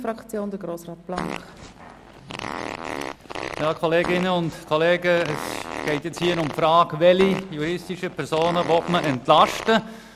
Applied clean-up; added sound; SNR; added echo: none; Fart; 10 dB; none.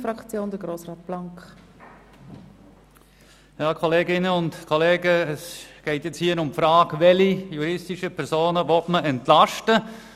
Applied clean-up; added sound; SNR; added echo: none; none; none; none.